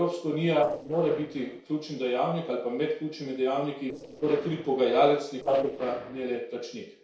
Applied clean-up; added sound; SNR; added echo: neural separator model SepFormer DNS4.